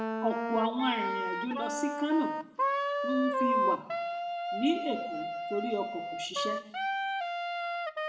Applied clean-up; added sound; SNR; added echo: none; Wind instrument, woodwind instrument; -2 dB; reverberation time 0.7 s.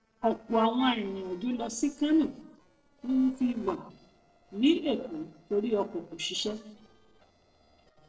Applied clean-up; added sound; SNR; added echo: neural separator model SepFormer DNS4.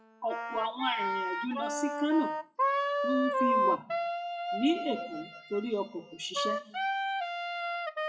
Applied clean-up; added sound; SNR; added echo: classical method WPE with log-MMSE.